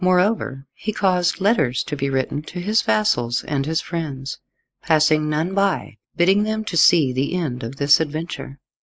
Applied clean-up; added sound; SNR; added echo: neural mask model Resemble Enhance denoiser.